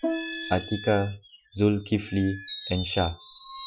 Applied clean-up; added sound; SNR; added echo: classical method Wiener filter.